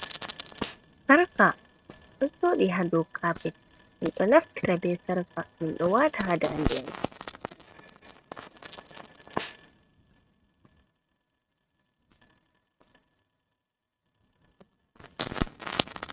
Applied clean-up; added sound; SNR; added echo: neural mask model RNNoise.